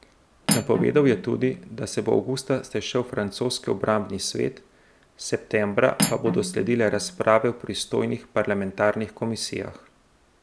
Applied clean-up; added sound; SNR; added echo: none; Cutlery, silverware; 6 dB; none.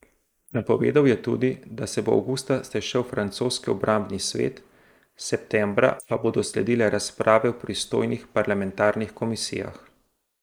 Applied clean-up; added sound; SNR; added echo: neural mask model Resemble Enhance denoiser.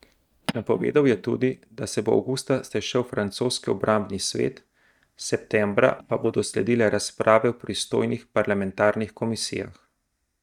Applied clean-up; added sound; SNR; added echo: neural mask model DeepFilterNet 3.